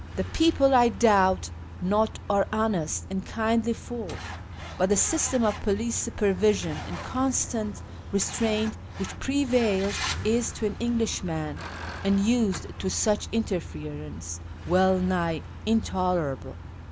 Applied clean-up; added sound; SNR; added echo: none; Truck; 11 dB; none.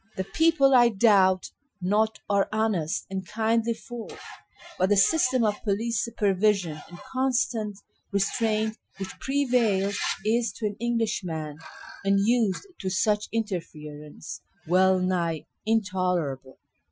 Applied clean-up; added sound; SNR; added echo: classical method Wiener filter.